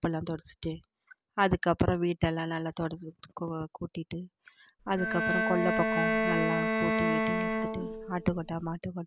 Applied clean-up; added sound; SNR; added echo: none; Bowed string instrument; -2 dB; none.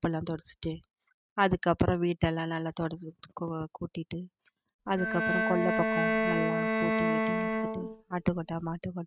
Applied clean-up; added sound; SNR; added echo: neural mask model RNNoise.